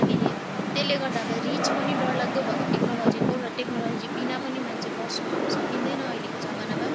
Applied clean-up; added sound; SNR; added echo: none; Rain; -5 dB; none.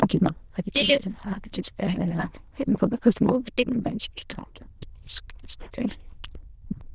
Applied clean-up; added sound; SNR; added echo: neural diffusion model UNIVERSE++.